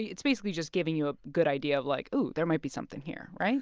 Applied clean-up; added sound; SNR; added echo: none; none; none; none.